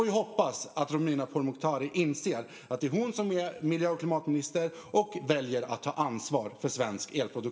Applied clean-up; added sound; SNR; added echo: none; none; none; reverberation time 1.1 s.